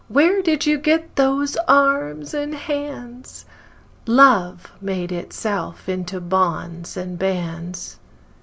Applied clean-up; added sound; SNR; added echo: none; none; none; none.